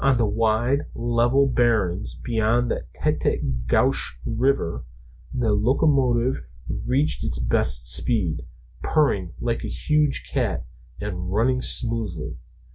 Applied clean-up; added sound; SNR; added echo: none; none; none; none.